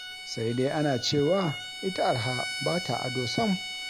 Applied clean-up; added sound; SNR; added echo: none; Bowed string instrument; 8 dB; none.